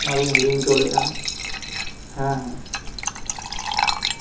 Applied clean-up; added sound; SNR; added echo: none; Fill (with liquid) / Trickle, dribble / Glass; 0 dB; reverberation time 0.5 s.